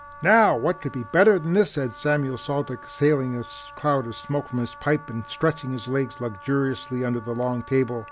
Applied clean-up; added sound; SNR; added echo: none; Wind instrument, woodwind instrument; 19 dB; none.